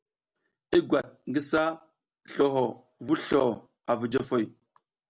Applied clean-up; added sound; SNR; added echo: none; none; none; none.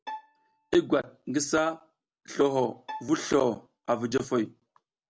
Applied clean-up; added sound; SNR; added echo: none; Bowed string instrument; 18 dB; none.